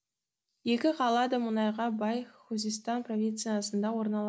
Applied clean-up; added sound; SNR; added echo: none; none; none; none.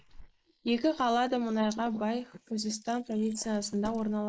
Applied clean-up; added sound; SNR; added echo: neural mask model Resemble Enhance denoiser.